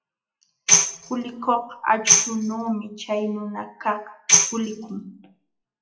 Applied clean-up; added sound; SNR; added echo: classical method WPE with log-MMSE.